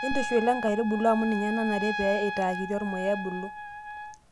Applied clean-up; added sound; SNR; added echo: none; Trumpet; 7 dB; none.